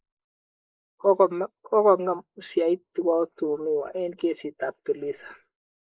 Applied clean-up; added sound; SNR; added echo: neural mask model Resemble Enhance denoiser.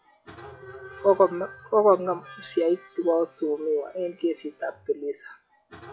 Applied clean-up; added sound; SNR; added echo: classical method log-MMSE.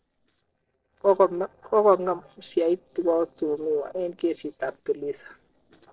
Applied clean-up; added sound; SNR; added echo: neural separator model SepFormer DNS4.